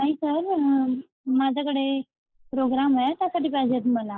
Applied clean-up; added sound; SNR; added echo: neural mask model Resemble Enhance denoiser.